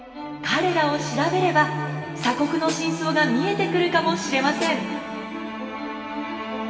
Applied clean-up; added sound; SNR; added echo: none; Snare drum; 17 dB; reverberation time 2.4 s.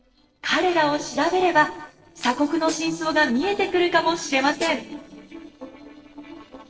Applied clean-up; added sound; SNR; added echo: neural separator model SepFormer DNS4.